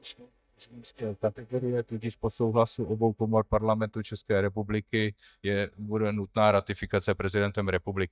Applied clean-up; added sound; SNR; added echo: neural mask model DeepFilterNet 3.